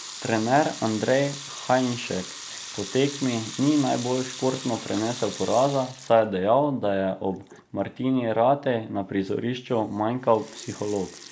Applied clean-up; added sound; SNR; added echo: none; Sink (filling or washing) / Water tap, faucet / Liquid; 11 dB; none.